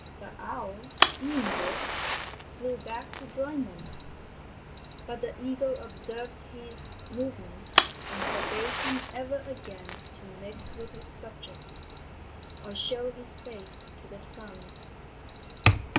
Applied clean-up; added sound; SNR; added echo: none; Fire + Alarm; -4 dB; none.